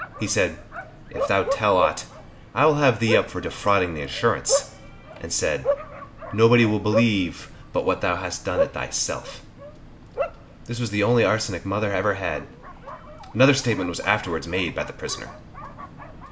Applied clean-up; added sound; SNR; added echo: none; Bark; 9 dB; none.